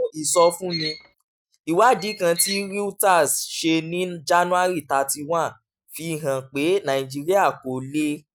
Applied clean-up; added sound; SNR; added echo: neural mask model RNNoise.